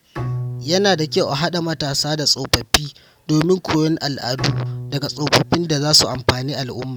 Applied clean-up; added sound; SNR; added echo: none; Bowed string instrument; 12 dB; none.